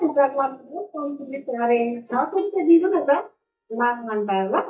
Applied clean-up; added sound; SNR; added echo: neural mask model DeepFilterNet 3.